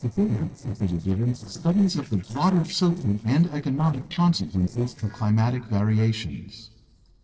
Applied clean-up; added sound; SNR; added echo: neural separator model SepFormer DNS4.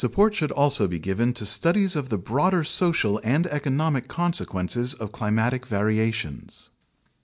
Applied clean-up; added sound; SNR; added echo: none; none; none; none.